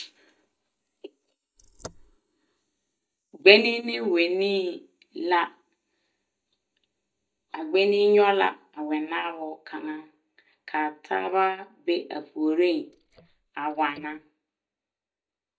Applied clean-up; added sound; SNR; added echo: neural mask model DeepFilterNet 3.